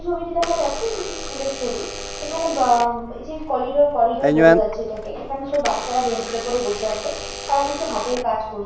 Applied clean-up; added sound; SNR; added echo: none; Alarm / Door; 3 dB; reverberation time 0.7 s.